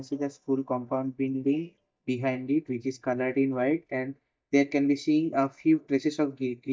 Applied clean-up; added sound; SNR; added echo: neural mask model DeepFilterNet 3.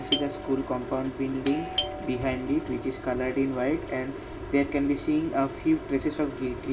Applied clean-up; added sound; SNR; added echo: none; Doorbell; 12 dB; reverberation time 0.4 s.